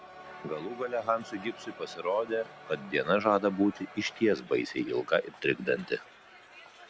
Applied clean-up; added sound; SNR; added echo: none; Crowd; 18 dB; none.